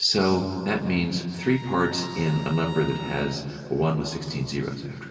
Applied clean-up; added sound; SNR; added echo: none; Bowed string instrument; 17 dB; reverberation time 2.3 s.